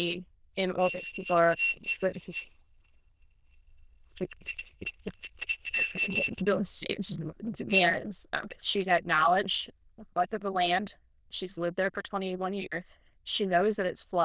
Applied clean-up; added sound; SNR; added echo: neural diffusion model UNIVERSE++.